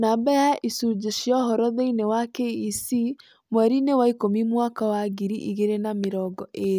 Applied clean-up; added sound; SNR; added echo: none; none; none; none.